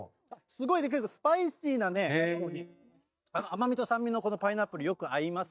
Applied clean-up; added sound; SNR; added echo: neural mask model DeepFilterNet 3.